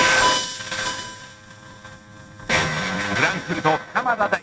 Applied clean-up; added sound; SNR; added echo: neural mask model RNNoise.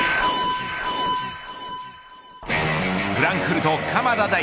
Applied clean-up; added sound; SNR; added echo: none; none; none; none.